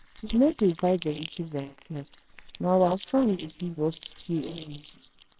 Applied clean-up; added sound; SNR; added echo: neural separator model SepFormer WHAMR!.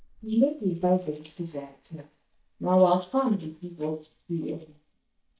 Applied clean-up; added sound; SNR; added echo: neural mask model DeepFilterNet 3.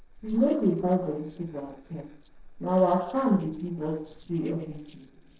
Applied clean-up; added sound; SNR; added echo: neural separator model SepFormer DNS4.